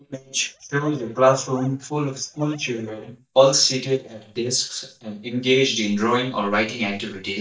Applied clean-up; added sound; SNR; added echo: neural mask model DeepFilterNet 3.